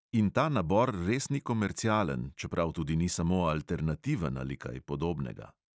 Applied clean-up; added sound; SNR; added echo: none; none; none; none.